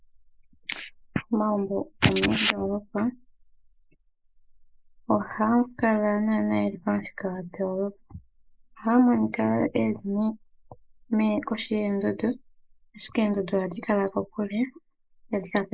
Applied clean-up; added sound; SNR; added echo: neural mask model Resemble Enhance denoiser.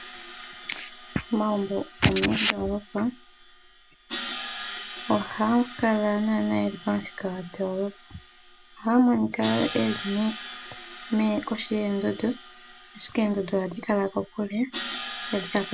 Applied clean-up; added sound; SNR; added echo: none; Crash cymbal; 12 dB; none.